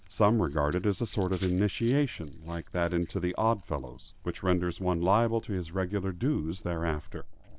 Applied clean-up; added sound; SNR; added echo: none; Chewing, mastication + Glass; 16 dB; none.